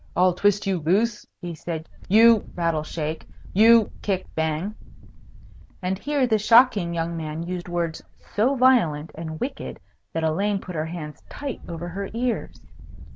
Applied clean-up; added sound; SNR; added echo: none; Wind; 18 dB; none.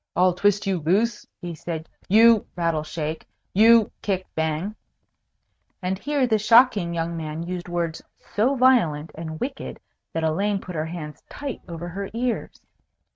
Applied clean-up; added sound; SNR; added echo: neural mask model RNNoise.